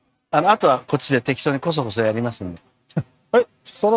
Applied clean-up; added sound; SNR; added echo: neural mask model RNNoise.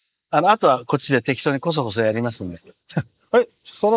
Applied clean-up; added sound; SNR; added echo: neural mask model Resemble Enhance denoiser.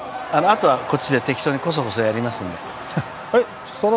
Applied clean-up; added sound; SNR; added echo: none; Crowd / Cheering; 10 dB; none.